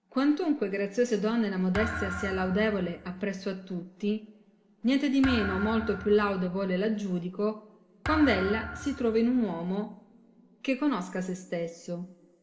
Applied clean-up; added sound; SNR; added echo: none; Thump, thud; 10 dB; reverberation time 1.9 s.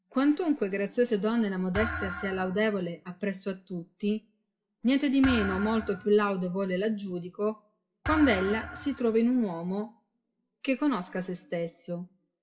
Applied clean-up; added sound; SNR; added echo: classical method WPE with log-MMSE.